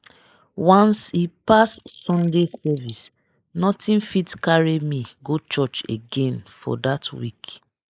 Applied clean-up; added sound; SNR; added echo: neural mask model Resemble Enhance denoiser.